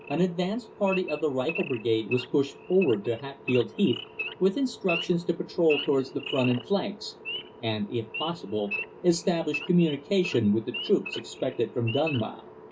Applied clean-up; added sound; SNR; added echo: none; Idling / Wild animals; 11 dB; reverberation time 0.2 s.